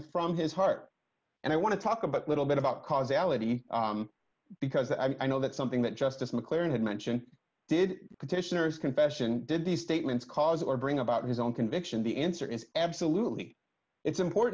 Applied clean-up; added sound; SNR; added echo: none; none; none; none.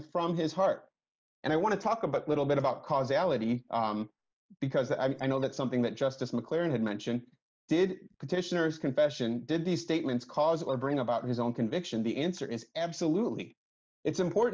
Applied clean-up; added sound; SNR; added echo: neural mask model DeepFilterNet 3.